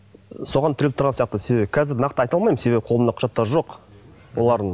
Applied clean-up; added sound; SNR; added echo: none; none; none; none.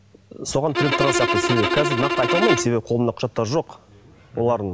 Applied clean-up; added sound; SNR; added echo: none; Bowed string instrument; 0 dB; none.